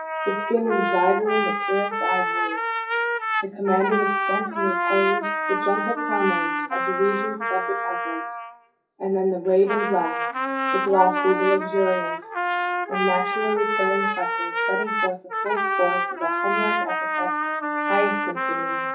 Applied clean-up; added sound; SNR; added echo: classical method WPE with log-MMSE.